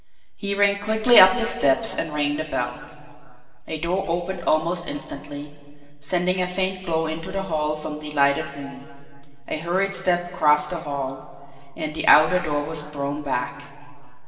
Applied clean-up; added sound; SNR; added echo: none; none; none; reverberation time 2.2 s.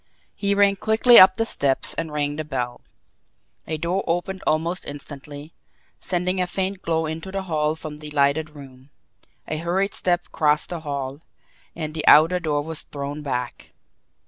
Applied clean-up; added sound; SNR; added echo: none; none; none; none.